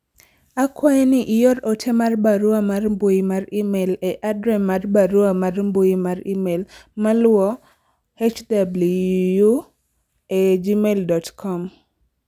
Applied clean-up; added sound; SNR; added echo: none; none; none; none.